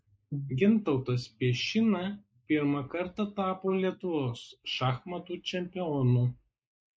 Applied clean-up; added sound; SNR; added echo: neural mask model Resemble Enhance denoiser.